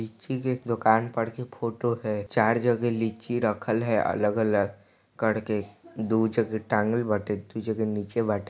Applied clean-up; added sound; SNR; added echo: none; none; none; none.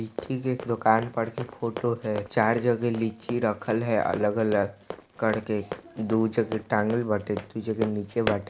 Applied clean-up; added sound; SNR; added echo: none; Run; 13 dB; none.